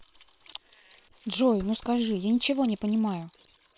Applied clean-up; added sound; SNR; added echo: neural separator model SepFormer WHAM!.